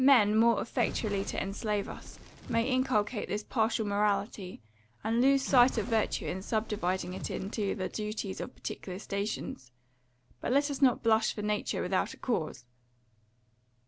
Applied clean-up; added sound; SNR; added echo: none; Crackle; 13 dB; none.